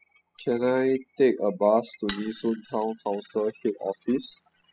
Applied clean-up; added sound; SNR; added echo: classical method spectral subtraction.